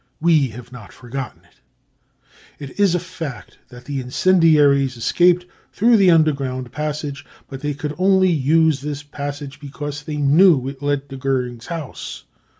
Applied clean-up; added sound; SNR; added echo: none; none; none; none.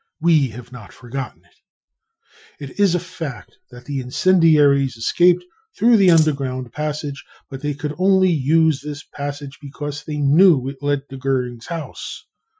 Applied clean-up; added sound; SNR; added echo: classical method Wiener filter.